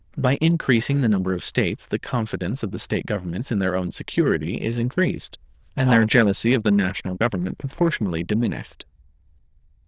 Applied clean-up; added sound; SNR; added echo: neural diffusion model UNIVERSE++.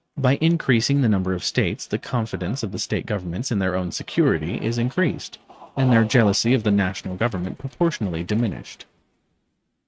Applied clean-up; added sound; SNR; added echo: neural mask model RNNoise.